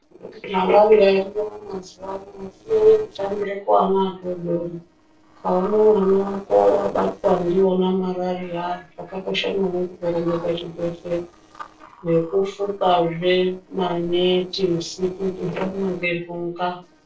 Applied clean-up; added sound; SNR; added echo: neural separator model SepFormer DNS4.